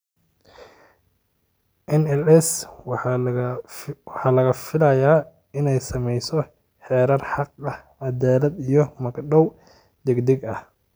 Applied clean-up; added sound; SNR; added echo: none; none; none; none.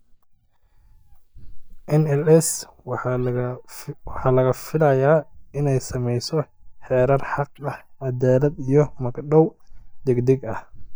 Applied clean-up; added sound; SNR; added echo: neural mask model DeepFilterNet 3.